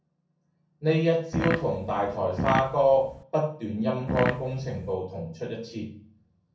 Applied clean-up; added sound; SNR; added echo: none; Fart; 4 dB; reverberation time 0.6 s.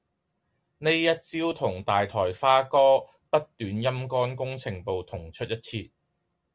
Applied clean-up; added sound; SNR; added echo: none; none; none; none.